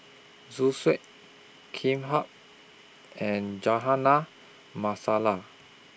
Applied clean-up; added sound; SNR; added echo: none; none; none; none.